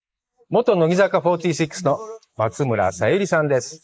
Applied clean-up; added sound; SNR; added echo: neural mask model Resemble Enhance denoiser.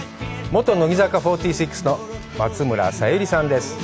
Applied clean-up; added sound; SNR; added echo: none; none; none; none.